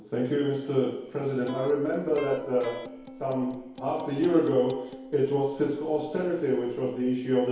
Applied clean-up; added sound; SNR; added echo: none; Electric guitar; 15 dB; reverberation time 2.2 s.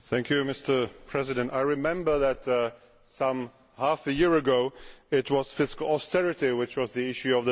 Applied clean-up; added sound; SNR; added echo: none; none; none; none.